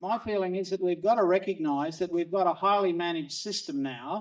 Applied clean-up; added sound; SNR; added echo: neural mask model DeepFilterNet 3.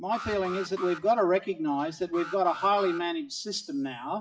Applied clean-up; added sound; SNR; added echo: classical method WPE with log-MMSE.